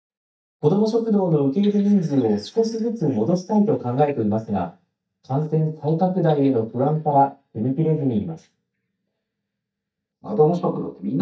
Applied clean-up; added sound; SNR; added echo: neural mask model DeepFilterNet 3.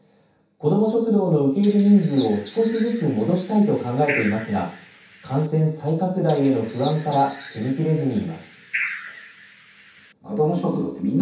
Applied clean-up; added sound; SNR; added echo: none; Bird; 14 dB; reverberation time 0.7 s.